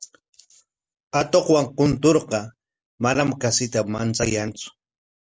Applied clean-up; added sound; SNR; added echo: none; none; none; none.